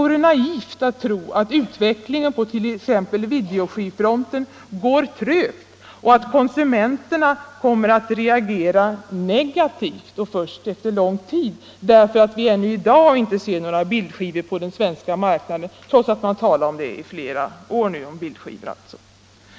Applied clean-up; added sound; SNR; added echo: none; none; none; none.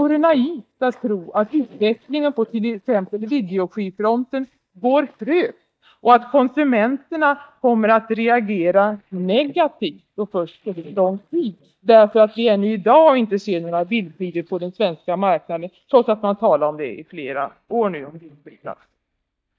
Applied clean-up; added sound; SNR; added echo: neural mask model DeepFilterNet 3.